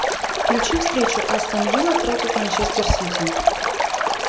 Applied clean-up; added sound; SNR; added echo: none; Stream; -3 dB; none.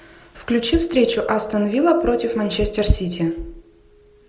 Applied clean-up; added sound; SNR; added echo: none; none; none; none.